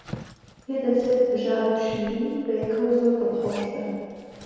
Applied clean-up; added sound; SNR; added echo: none; Zipper (clothing); 18 dB; reverberation time 1.9 s.